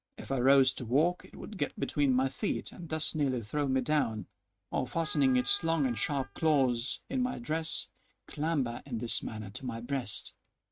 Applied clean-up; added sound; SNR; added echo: neural mask model RNNoise.